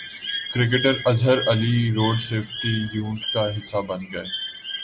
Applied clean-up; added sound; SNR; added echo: none; Bird; 9 dB; none.